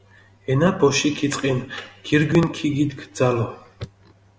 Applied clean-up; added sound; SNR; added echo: none; none; none; none.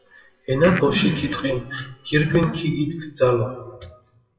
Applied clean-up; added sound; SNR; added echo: classical method WPE with log-MMSE.